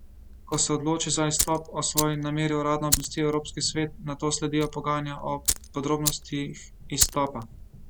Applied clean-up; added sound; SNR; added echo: none; Fire; 5 dB; none.